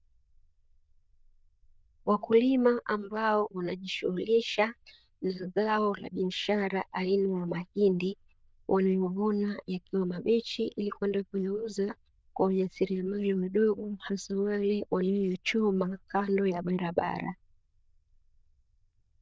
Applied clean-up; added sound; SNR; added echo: neural diffusion model UNIVERSE++.